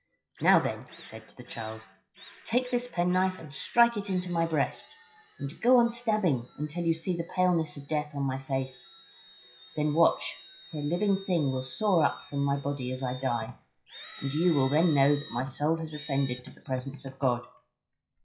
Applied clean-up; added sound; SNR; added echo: classical method WPE with log-MMSE.